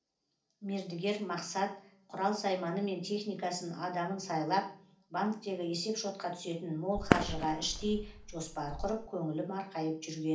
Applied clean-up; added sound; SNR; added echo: none; Fireworks; 0 dB; reverberation time 0.4 s.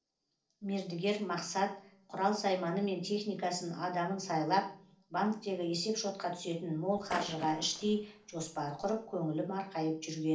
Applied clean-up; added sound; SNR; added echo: neural separator model SepFormer DNS4.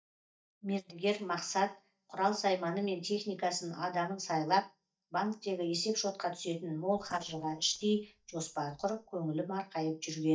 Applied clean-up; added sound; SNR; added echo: neural mask model DeepFilterNet 3.